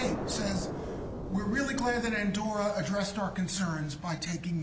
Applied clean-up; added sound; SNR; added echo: none; Explosion; 6 dB; none.